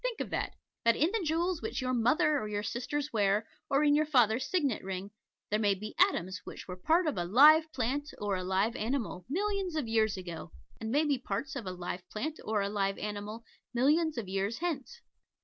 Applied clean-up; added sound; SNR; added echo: none; none; none; none.